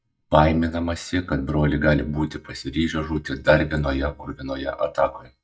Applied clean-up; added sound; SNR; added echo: neural mask model DeepFilterNet 3.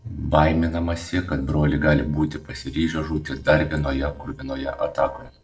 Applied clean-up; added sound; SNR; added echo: neural separator model SepFormer DNS4.